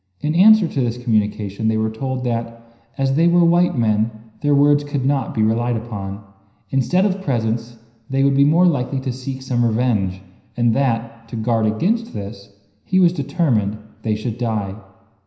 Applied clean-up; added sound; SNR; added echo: none; none; none; reverberation time 0.9 s.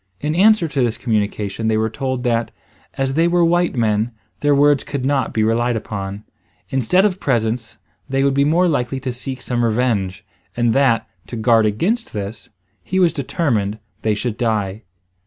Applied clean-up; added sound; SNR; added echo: none; none; none; none.